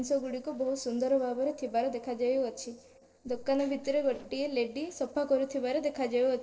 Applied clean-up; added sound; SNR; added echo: neural separator model SepFormer DNS4.